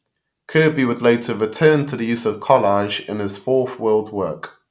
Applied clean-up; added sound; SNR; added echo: none; none; none; none.